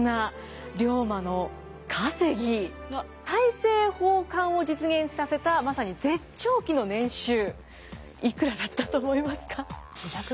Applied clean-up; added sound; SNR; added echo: none; none; none; none.